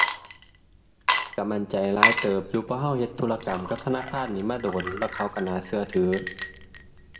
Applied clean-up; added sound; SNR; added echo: none; Water / Liquid; 2 dB; reverberation time 0.9 s.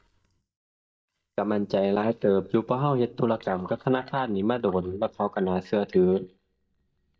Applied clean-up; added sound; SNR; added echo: neural mask model DeepFilterNet 3.